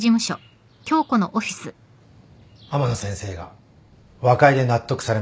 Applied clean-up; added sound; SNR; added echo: none; none; none; none.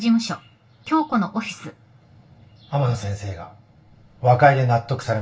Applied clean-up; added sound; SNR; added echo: none; none; none; reverberation time 0.2 s.